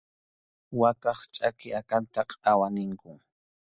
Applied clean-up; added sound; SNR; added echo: none; none; none; none.